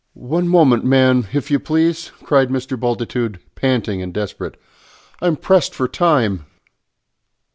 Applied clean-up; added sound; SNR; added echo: none; none; none; none.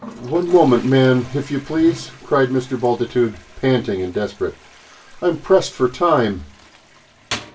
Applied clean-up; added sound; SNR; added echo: none; Toilet flush; 19 dB; reverberation time 0.2 s.